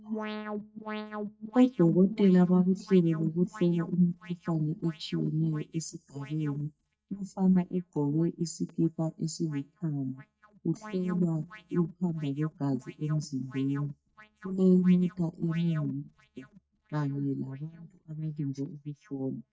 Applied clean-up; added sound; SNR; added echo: neural mask model DeepFilterNet 3.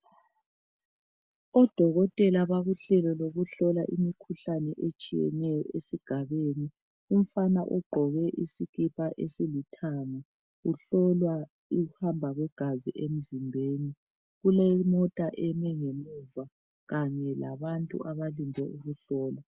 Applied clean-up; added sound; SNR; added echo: none; none; none; none.